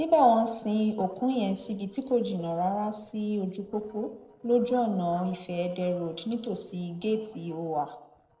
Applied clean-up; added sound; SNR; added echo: neural separator model SepFormer DNS4.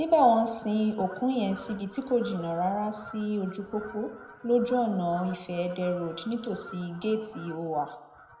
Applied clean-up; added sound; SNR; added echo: none; Fowl; 19 dB; reverberation time 0.7 s.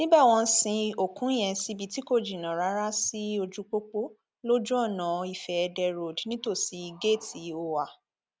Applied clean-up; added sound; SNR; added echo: none; none; none; none.